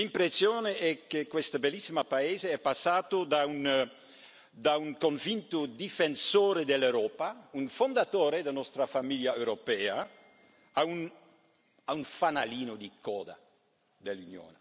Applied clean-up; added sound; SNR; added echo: none; none; none; none.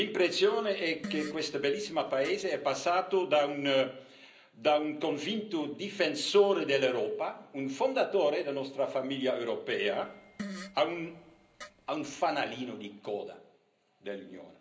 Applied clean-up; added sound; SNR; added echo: none; Fart; 16 dB; reverberation time 0.5 s.